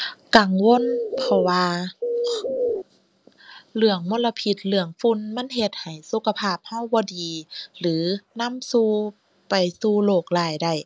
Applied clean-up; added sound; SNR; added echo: none; Bird; 1 dB; none.